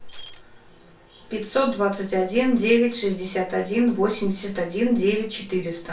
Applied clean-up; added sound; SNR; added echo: none; Shatter; 17 dB; reverberation time 0.2 s.